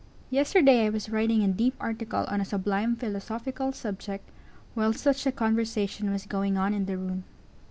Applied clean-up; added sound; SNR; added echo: none; none; none; none.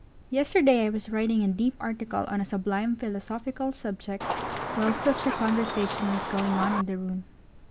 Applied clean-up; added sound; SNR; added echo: none; Chicken, rooster; 4 dB; none.